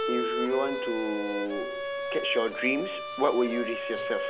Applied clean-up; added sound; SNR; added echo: none; Bowed string instrument; 3 dB; none.